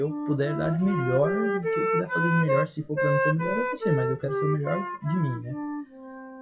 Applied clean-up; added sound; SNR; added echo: classical method WPE with log-MMSE.